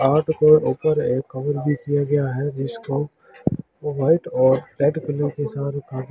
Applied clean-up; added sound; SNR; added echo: none; none; none; none.